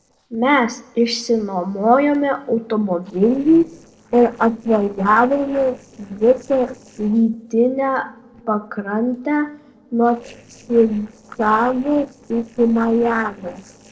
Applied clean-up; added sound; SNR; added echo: neural separator model SepFormer DNS4.